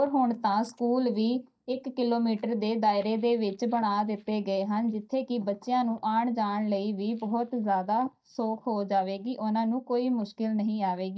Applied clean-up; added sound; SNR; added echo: neural mask model DeepFilterNet 3.